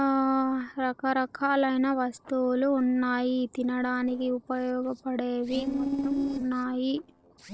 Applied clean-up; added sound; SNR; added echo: neural separator model SepFormer DNS4.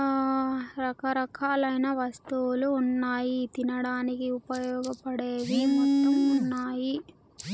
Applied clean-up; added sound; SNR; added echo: none; none; none; none.